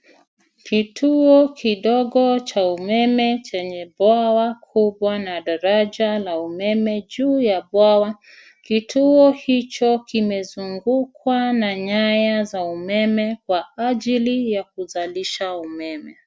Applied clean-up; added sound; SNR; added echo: none; none; none; none.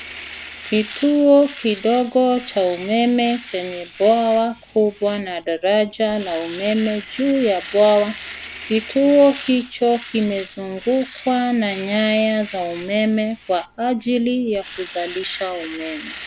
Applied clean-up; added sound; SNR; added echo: none; Domestic sounds, home sounds; 16 dB; none.